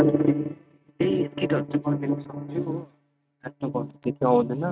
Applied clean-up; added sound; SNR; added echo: neural mask model RNNoise.